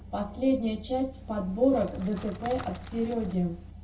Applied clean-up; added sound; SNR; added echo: none; Crackle; 16 dB; reverberation time 0.2 s.